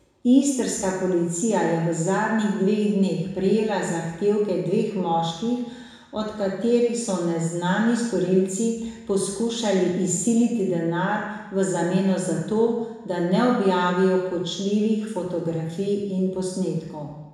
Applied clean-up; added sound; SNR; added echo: none; none; none; reverberation time 1.0 s.